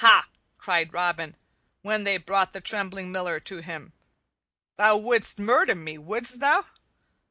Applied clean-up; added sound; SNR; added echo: none; none; none; none.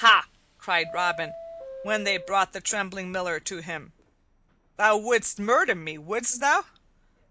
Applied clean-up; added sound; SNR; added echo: none; Subway, metro, underground; 19 dB; none.